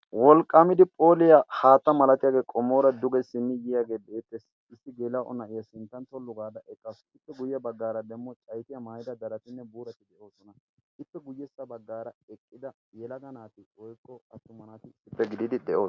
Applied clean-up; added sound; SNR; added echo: none; none; none; none.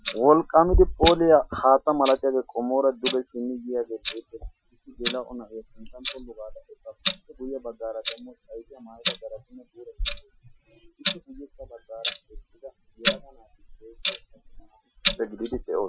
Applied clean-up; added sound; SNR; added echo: classical method Wiener filter.